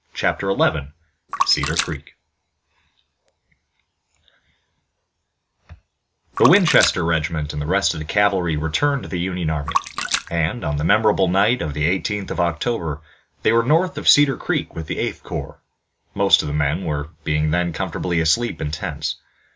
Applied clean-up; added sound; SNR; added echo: none; Splash, splatter; 7 dB; none.